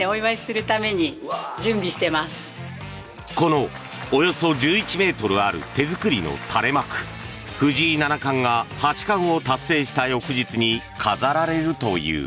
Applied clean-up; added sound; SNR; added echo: none; none; none; none.